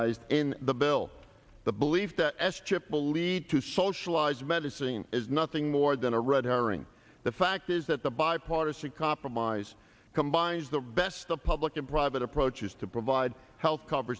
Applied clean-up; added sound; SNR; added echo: none; none; none; none.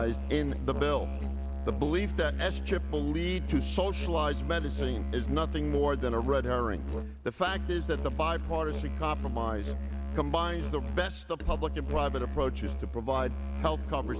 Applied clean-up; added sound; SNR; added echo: none; Musical instrument; 1 dB; none.